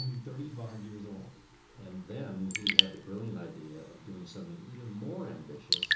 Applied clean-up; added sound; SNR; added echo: none; Raindrop / Drip; -5 dB; reverberation time 1.2 s.